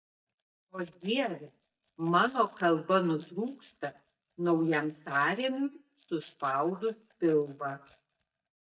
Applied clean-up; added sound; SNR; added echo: neural mask model DeepFilterNet 3.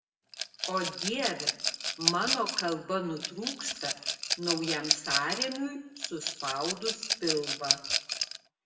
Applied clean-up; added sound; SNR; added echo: none; Rattle / Glass; -2 dB; reverberation time 0.8 s.